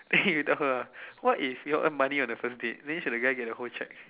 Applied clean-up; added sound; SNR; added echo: none; none; none; none.